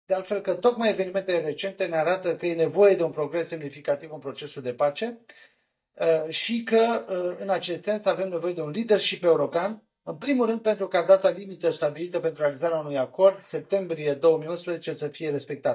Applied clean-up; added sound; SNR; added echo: neural mask model DeepFilterNet 3.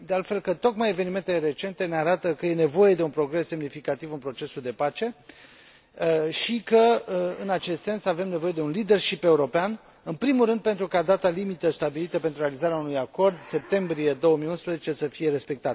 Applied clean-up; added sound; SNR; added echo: none; none; none; none.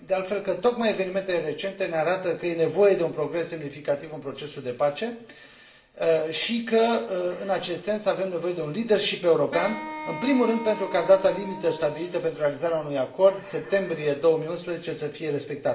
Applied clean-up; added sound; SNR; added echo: none; Wind instrument, woodwind instrument; 11 dB; reverberation time 0.7 s.